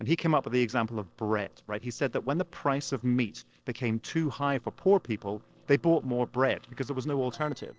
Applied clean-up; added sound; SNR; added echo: neural separator model SepFormer DNS4.